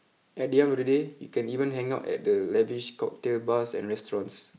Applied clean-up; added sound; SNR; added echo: none; none; none; none.